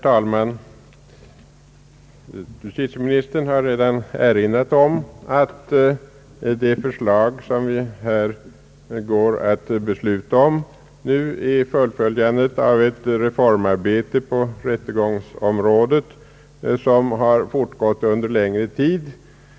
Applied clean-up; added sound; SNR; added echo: none; none; none; none.